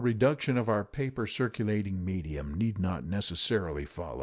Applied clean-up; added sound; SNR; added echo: none; none; none; none.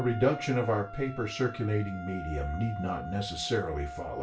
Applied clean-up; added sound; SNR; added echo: none; Wind instrument, woodwind instrument; 12 dB; reverberation time 0.3 s.